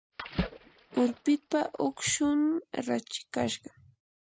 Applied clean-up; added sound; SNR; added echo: neural mask model RNNoise.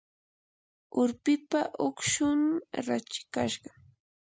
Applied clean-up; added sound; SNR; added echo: none; none; none; none.